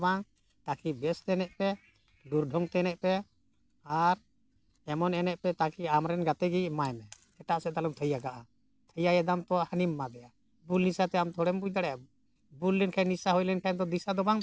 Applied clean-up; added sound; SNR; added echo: none; none; none; none.